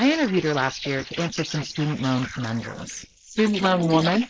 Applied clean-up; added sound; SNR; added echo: neural mask model Resemble Enhance denoiser.